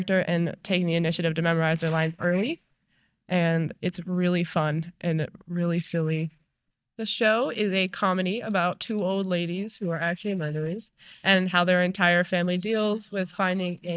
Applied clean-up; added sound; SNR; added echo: neural mask model DeepFilterNet 3.